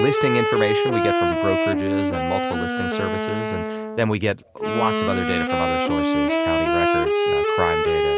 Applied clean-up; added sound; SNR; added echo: none; Wind instrument, woodwind instrument; -5 dB; none.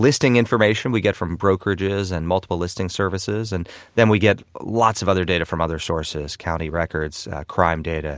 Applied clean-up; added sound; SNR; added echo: none; none; none; none.